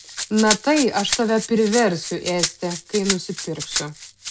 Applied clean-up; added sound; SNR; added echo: none; Rattle (instrument); 7 dB; none.